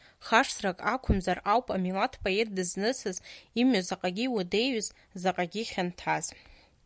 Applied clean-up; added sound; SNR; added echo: none; none; none; none.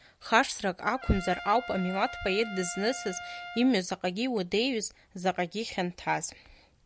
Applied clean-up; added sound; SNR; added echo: none; Trumpet; 12 dB; none.